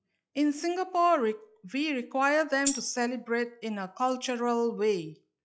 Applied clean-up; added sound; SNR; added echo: classical method log-MMSE.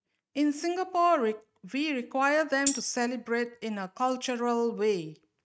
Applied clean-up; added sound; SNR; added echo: neural mask model RNNoise.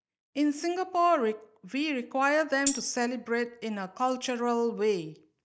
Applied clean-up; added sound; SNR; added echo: neural mask model DeepFilterNet 3.